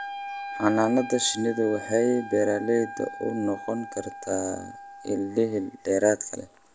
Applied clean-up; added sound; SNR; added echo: none; Wind instrument, woodwind instrument; 13 dB; none.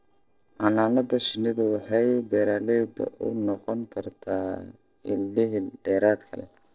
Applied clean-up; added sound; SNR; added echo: neural separator model SepFormer DNS4.